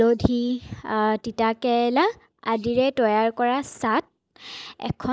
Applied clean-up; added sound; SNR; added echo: neural mask model Resemble Enhance denoiser.